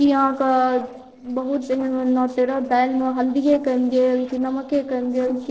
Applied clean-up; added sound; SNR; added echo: neural separator model SepFormer DNS4.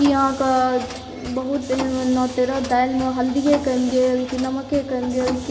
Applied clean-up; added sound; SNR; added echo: none; Mechanisms; 13 dB; reverberation time 0.7 s.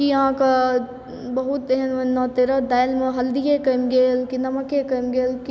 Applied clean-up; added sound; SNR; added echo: none; none; none; none.